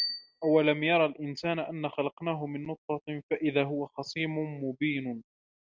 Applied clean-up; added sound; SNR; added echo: neural mask model RNNoise.